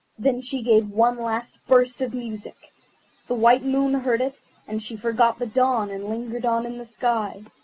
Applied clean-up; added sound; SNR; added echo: none; none; none; none.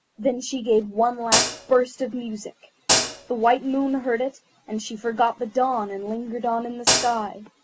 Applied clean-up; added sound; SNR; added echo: none; Hi-hat; -4 dB; none.